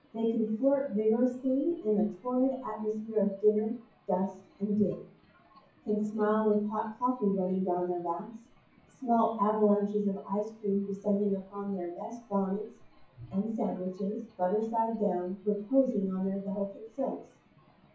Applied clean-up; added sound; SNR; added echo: classical method WPE with log-MMSE.